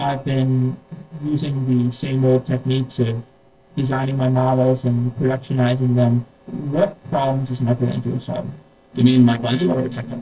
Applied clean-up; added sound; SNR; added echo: neural separator model SepFormer DNS4.